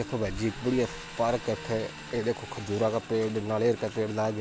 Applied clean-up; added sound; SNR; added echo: none; Engine; 14 dB; none.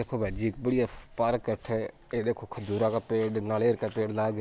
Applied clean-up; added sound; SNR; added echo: none; none; none; none.